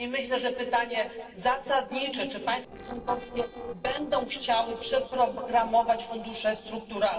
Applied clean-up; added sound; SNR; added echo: neural separator model SepFormer DNS4.